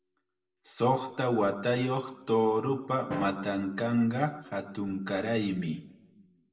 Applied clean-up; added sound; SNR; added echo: none; Drum; 15 dB; reverberation time 0.6 s.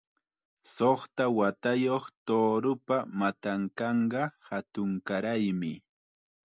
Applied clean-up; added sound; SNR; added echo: none; none; none; none.